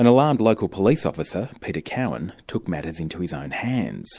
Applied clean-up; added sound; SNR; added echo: none; none; none; none.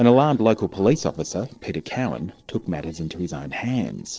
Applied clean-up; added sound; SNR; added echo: neural separator model SepFormer DNS4.